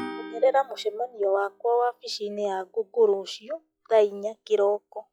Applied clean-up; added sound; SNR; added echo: classical method log-MMSE.